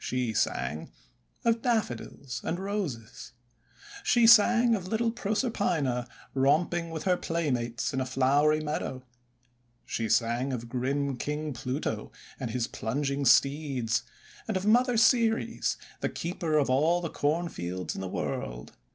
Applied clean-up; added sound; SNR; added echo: none; none; none; none.